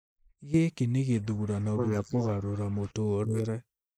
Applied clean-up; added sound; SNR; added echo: neural mask model Resemble Enhance denoiser.